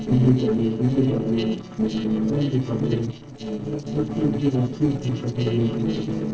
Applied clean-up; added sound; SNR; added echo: neural separator model SepFormer DNS4.